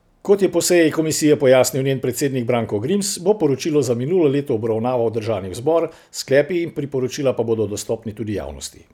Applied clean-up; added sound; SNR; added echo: none; none; none; none.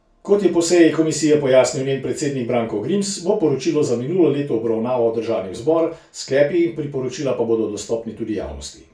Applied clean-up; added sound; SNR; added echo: none; none; none; reverberation time 0.3 s.